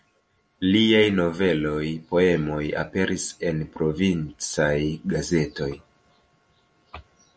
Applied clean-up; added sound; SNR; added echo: none; none; none; none.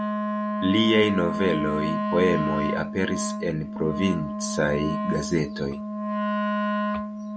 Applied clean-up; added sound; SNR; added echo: none; Wind instrument, woodwind instrument; 1 dB; none.